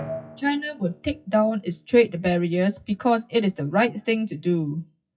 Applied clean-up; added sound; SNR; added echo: classical method WPE with log-MMSE.